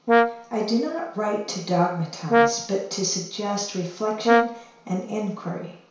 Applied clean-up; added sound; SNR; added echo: none; Brass instrument; -2 dB; reverberation time 0.6 s.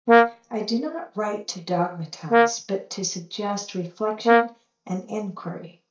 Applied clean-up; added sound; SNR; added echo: neural mask model DeepFilterNet 3.